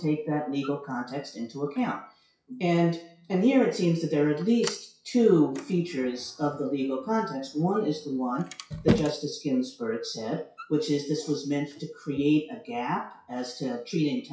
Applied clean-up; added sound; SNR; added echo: classical method WPE with log-MMSE.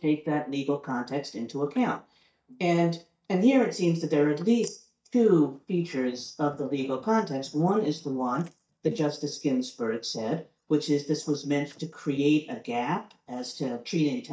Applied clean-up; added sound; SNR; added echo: neural mask model DeepFilterNet 3.